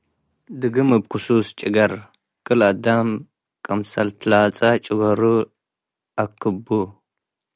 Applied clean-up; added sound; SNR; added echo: none; none; none; none.